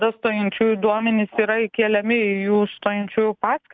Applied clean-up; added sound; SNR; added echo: none; none; none; none.